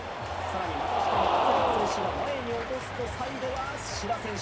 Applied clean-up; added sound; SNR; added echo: none; Cheering; -4 dB; reverberation time 0.4 s.